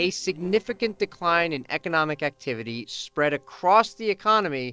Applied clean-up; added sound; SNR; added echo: neural separator model SepFormer DNS4.